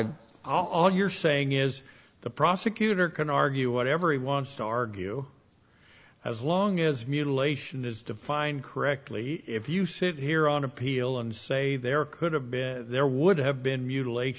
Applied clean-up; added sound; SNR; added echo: none; none; none; none.